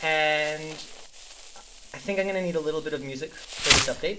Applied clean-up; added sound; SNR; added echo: none; Insect; 2 dB; reverberation time 0.4 s.